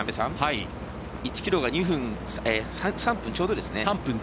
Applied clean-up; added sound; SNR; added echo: none; none; none; none.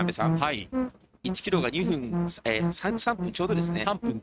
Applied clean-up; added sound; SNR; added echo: neural mask model RNNoise.